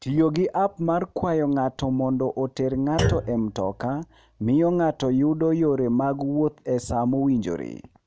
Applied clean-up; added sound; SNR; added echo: none; Thump, thud; 10 dB; none.